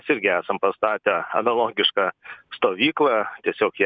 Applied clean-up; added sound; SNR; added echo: none; none; none; none.